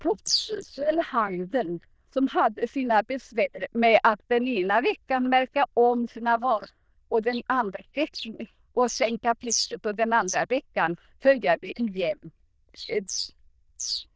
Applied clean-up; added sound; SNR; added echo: neural diffusion model UNIVERSE++.